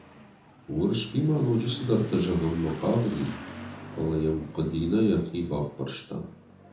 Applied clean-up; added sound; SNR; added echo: none; Motorcycle / Accelerating, revving, vroom; 14 dB; reverberation time 0.6 s.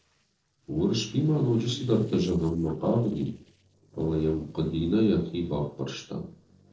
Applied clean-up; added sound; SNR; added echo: neural separator model SepFormer DNS4.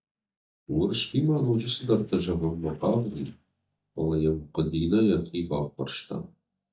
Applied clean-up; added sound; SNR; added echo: neural mask model DeepFilterNet 3.